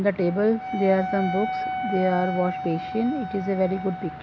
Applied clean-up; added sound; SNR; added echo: none; Wind instrument, woodwind instrument; 7 dB; none.